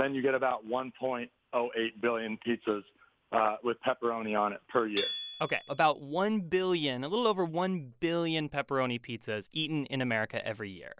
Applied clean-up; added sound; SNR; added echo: none; Hammer / Chink, clink; 12 dB; none.